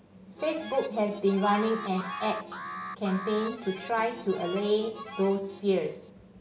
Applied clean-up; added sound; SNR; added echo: none; Alarm + Harmonica; 12 dB; none.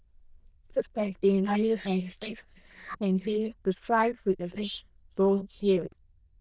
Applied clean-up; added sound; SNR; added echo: neural diffusion model UNIVERSE++.